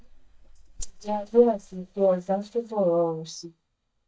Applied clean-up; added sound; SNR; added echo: neural mask model DeepFilterNet 3.